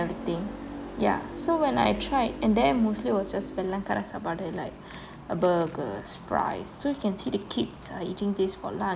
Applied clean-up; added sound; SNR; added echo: none; none; none; none.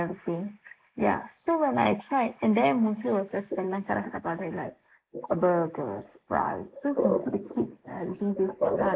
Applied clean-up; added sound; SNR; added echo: neural mask model Resemble Enhance denoiser.